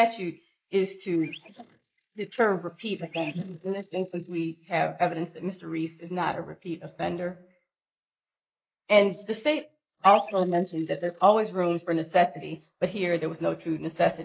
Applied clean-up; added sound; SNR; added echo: neural mask model Resemble Enhance denoiser.